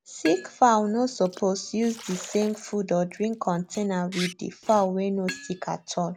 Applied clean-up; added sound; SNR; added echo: none; Liquid; 17 dB; none.